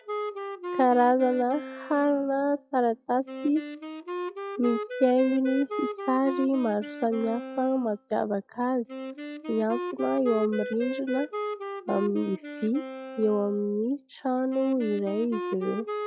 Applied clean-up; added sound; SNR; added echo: classical method log-MMSE.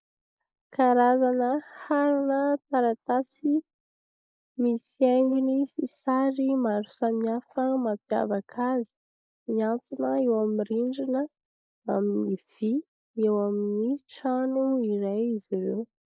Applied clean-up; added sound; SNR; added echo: neural mask model Resemble Enhance denoiser.